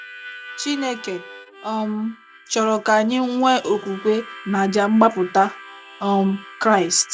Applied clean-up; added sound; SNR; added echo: none; Harmonica; 18 dB; none.